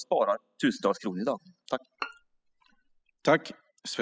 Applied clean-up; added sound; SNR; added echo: classical method spectral subtraction.